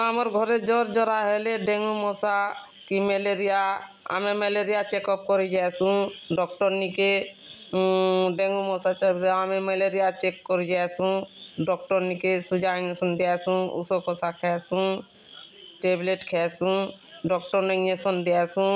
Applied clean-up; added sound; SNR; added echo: none; none; none; none.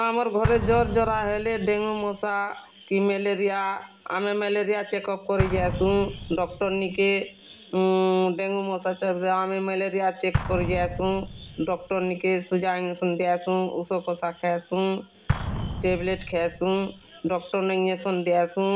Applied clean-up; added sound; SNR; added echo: none; Explosion; 10 dB; reverberation time 0.3 s.